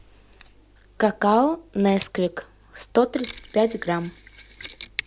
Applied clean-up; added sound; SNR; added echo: none; Mechanisms; 18 dB; none.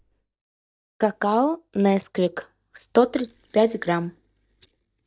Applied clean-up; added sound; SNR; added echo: neural mask model DeepFilterNet 3.